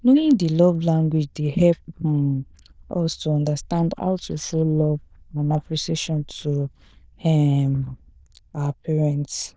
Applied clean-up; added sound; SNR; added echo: neural diffusion model UNIVERSE++.